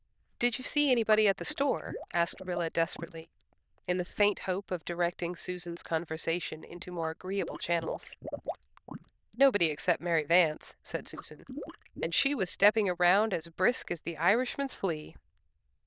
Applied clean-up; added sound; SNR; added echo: neural diffusion model UNIVERSE++.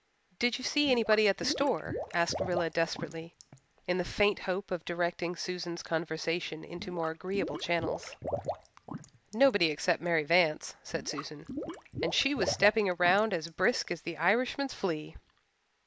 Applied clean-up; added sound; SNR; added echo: none; Liquid; 10 dB; none.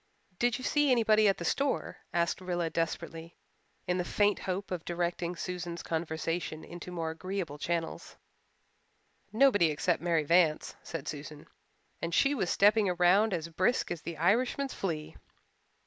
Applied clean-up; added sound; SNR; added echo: none; none; none; none.